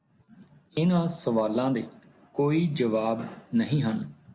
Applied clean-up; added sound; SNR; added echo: none; none; none; none.